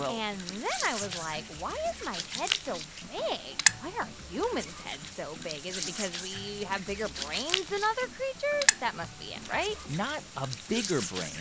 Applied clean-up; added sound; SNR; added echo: none; Hands; 2 dB; none.